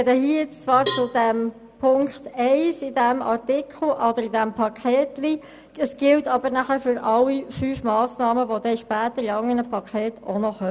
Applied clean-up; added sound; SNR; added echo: none; Cowbell; 9 dB; none.